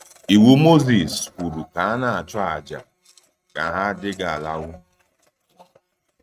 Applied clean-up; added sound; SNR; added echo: neural mask model RNNoise.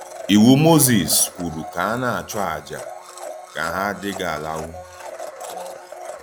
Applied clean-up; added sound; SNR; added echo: none; Domestic sounds, home sounds; 15 dB; none.